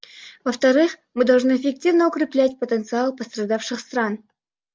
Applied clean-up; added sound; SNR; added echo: none; none; none; none.